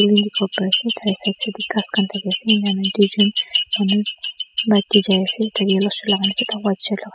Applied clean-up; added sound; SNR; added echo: classical method spectral subtraction.